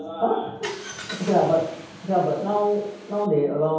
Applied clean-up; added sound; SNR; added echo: none; Car; 16 dB; reverberation time 0.9 s.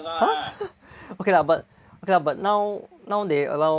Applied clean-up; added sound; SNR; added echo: none; none; none; none.